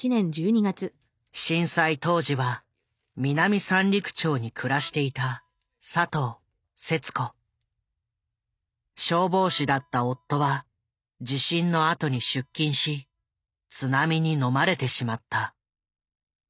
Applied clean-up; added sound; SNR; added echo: neural mask model DeepFilterNet 3.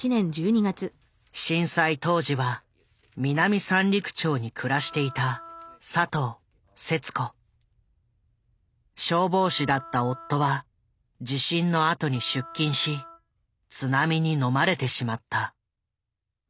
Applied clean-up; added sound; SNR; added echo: none; Wind instrument, woodwind instrument; 19 dB; none.